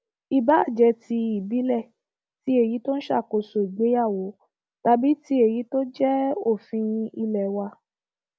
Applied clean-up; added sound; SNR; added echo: none; none; none; none.